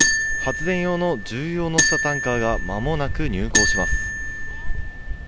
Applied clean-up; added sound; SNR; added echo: none; Marimba, xylophone; 1 dB; none.